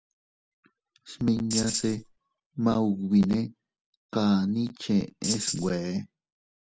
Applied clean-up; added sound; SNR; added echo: none; Tambourine; 5 dB; none.